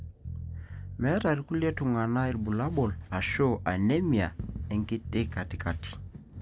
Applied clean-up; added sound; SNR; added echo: none; Bass guitar; 11 dB; none.